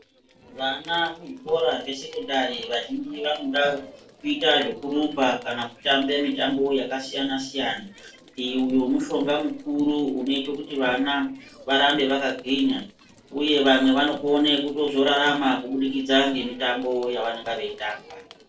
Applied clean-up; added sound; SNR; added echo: neural separator model SepFormer DNS4.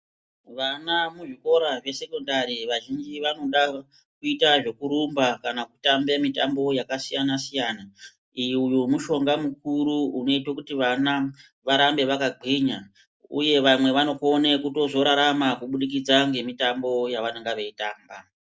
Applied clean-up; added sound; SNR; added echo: none; none; none; none.